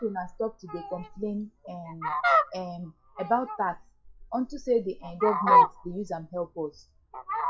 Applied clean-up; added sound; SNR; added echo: classical method WPE with log-MMSE.